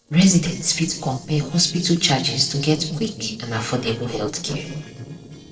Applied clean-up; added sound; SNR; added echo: neural separator model SepFormer DNS4.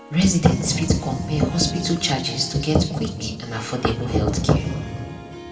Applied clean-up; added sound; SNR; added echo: none; Harp; 17 dB; reverberation time 1.9 s.